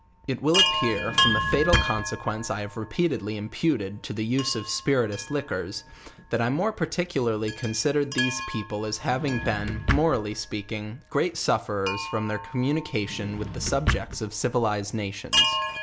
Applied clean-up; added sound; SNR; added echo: none; Chime + Drawer open or close; 3 dB; none.